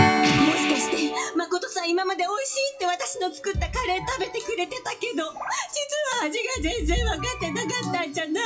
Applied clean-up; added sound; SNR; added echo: classical method WPE with log-MMSE.